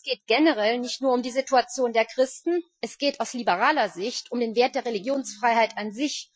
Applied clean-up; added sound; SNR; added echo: classical method Wiener filter.